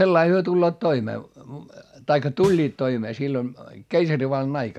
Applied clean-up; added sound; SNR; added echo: none; Snare drum; 13 dB; none.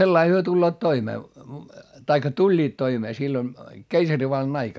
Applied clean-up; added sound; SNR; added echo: none; none; none; none.